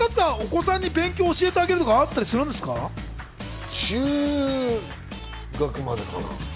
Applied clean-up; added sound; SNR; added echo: none; none; none; none.